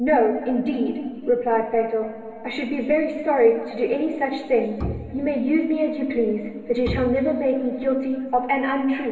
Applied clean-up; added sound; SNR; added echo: none; Bowed string instrument; 11 dB; reverberation time 2.4 s.